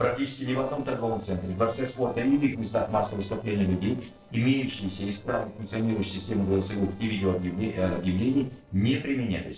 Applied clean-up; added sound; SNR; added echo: neural separator model SepFormer DNS4.